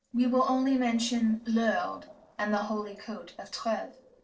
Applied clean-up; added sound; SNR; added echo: neural separator model SepFormer DNS4.